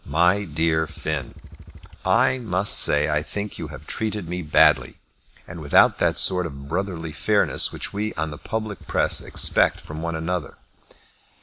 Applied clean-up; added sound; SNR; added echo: none; Motorcycle / Engine; 17 dB; none.